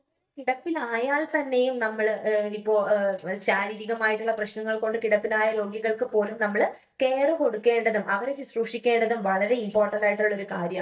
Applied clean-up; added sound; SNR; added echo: neural mask model DeepFilterNet 3.